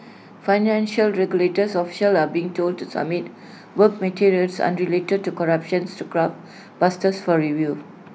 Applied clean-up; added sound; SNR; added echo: none; none; none; none.